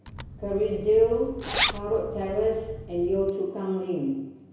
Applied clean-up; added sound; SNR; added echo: none; Zipper (clothing); 6 dB; reverberation time 0.9 s.